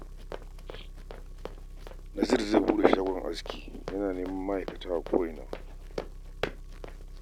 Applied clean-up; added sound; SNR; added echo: none; Run + Engine; 8 dB; none.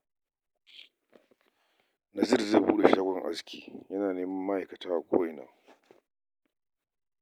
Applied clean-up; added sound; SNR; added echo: none; none; none; none.